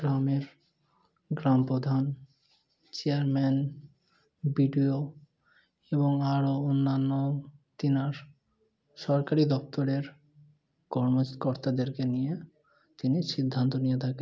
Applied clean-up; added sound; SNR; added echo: none; none; none; none.